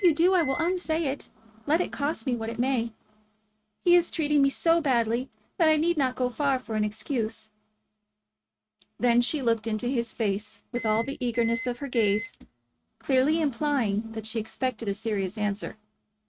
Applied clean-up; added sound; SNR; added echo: neural mask model RNNoise.